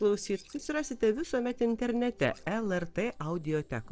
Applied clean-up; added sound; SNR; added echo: neural separator model SepFormer DNS4.